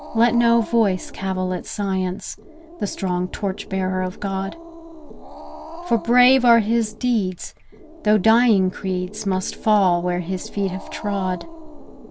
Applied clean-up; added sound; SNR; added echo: none; Growling; 15 dB; none.